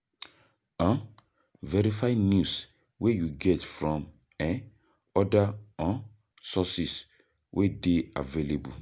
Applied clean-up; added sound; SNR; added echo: none; none; none; none.